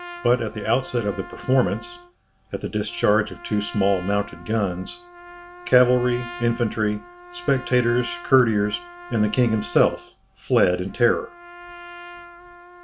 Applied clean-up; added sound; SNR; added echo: none; Trumpet; 17 dB; none.